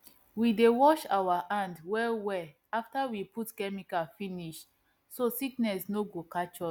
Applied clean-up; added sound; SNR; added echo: none; none; none; none.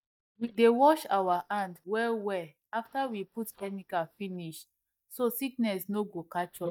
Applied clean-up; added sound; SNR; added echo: neural mask model DeepFilterNet 3.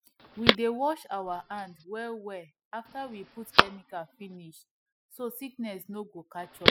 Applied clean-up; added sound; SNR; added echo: classical method spectral subtraction.